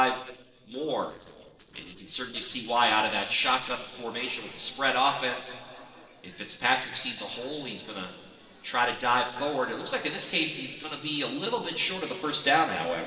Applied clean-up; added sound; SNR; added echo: neural separator model SepFormer DNS4.